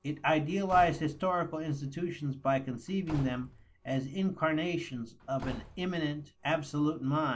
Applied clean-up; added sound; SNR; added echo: none; Slam / Wood; 17 dB; none.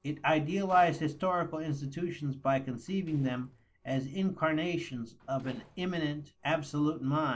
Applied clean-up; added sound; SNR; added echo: neural separator model SepFormer DNS4.